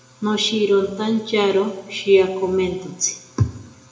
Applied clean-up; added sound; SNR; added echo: none; none; none; reverberation time 0.6 s.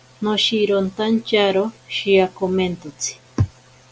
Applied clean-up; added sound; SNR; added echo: none; none; none; none.